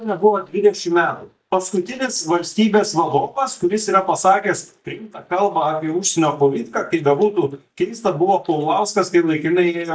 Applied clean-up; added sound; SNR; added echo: neural mask model DeepFilterNet 3.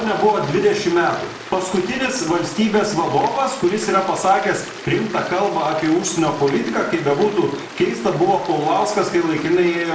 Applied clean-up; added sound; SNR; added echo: none; Stream; 15 dB; reverberation time 0.6 s.